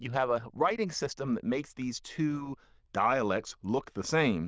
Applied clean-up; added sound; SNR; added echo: neural diffusion model UNIVERSE++.